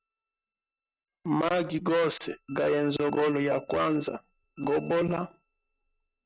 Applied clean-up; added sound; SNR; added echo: neural mask model RNNoise.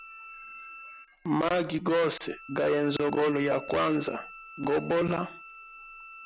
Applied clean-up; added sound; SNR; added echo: none; Bowed string instrument; 17 dB; none.